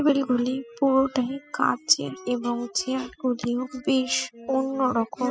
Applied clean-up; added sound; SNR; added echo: classical method spectral subtraction.